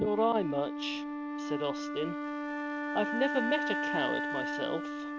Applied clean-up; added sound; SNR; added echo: none; Wind instrument, woodwind instrument; 1 dB; none.